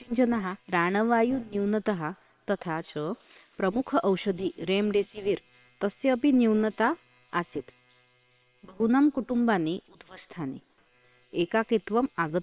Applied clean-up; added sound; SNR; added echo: neural separator model SepFormer WHAM!.